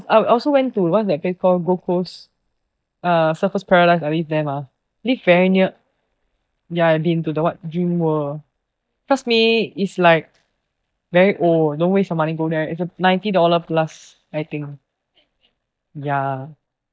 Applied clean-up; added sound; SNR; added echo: neural mask model DeepFilterNet 3.